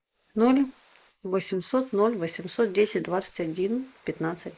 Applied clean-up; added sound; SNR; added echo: neural mask model Resemble Enhance denoiser.